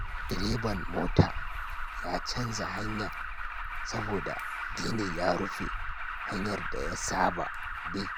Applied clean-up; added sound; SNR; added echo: none; Alarm; 2 dB; none.